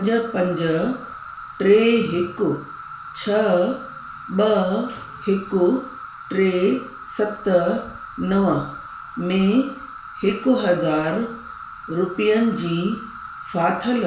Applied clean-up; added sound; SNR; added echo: none; Insect; 14 dB; reverberation time 0.3 s.